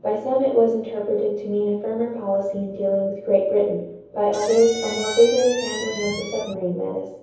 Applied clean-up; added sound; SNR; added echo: none; Squeak; 10 dB; reverberation time 0.9 s.